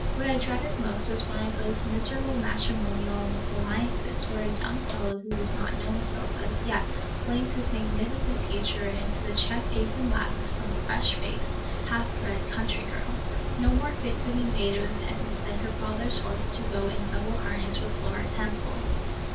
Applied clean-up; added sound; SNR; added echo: none; Mechanisms; -4 dB; reverberation time 0.2 s.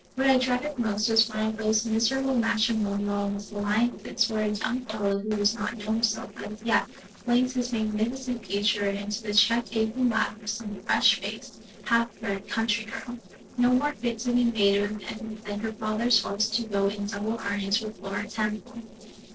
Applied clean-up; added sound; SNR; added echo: neural separator model SepFormer DNS4.